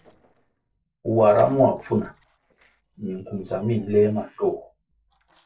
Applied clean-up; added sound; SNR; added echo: neural separator model SepFormer DNS4.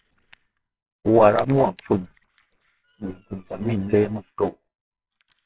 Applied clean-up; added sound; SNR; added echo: neural separator model SepFormer WHAMR!.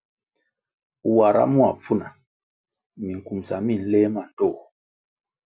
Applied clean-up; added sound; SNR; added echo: none; none; none; none.